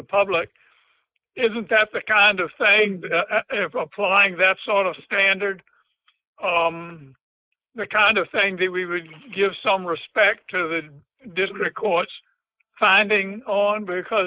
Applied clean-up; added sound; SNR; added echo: neural mask model Resemble Enhance denoiser.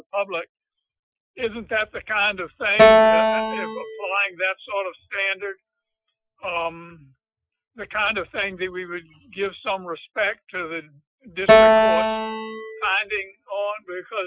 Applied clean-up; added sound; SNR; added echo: classical method Wiener filter.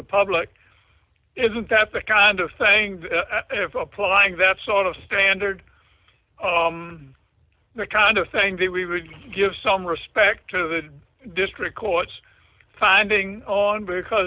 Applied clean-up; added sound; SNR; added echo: none; none; none; none.